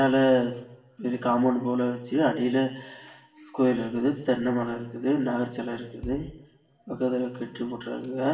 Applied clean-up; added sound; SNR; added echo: none; Bass drum; 20 dB; reverberation time 0.7 s.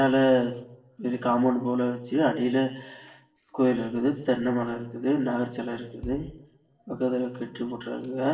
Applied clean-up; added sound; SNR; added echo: neural separator model SepFormer DNS4.